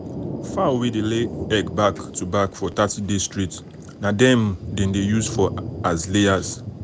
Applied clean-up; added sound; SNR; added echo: none; Thunder; 10 dB; none.